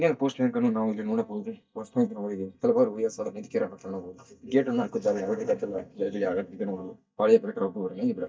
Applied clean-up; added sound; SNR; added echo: neural mask model DeepFilterNet 3.